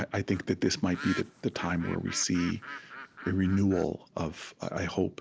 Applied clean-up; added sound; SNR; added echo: none; Bird; 14 dB; none.